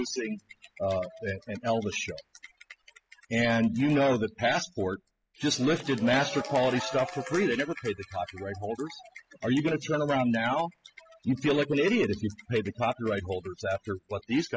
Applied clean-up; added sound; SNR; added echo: classical method spectral subtraction.